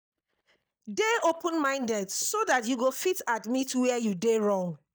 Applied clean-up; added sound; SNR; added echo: neural mask model DeepFilterNet 3.